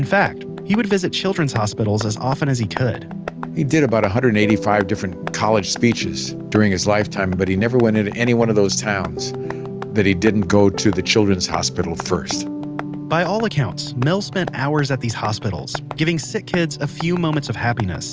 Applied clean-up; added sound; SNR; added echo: none; Tap; 17 dB; none.